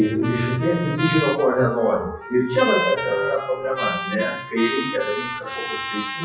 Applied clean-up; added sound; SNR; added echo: classical method WPE with log-MMSE.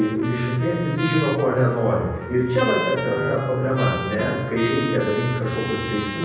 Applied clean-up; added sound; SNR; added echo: none; Trumpet; 10 dB; reverberation time 1.1 s.